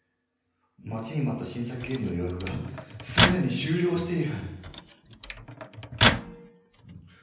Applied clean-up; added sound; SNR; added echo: none; Microwave oven; -2 dB; reverberation time 0.9 s.